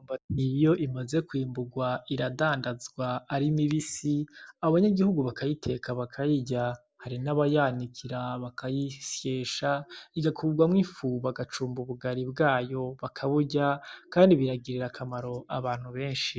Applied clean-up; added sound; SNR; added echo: none; none; none; none.